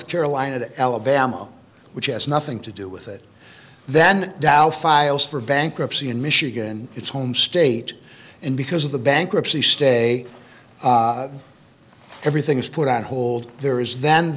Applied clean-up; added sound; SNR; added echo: none; none; none; none.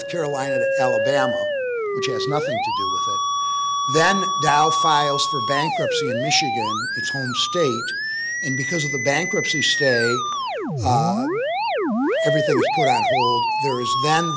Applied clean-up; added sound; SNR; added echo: none; Musical instrument; -2 dB; none.